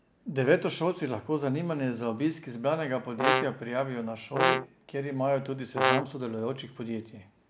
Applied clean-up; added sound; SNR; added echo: none; Brass instrument; -1 dB; none.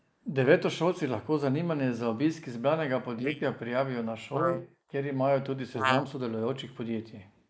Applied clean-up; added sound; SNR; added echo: neural mask model Resemble Enhance denoiser.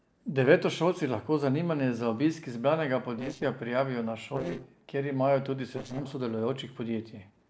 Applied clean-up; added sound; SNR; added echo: neural separator model SepFormer DNS4.